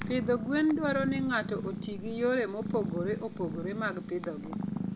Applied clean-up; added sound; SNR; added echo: none; Purr; 5 dB; none.